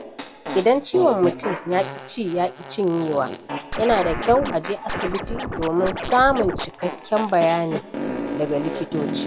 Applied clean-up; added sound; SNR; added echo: none; Fart + Scratching (performance technique); 7 dB; none.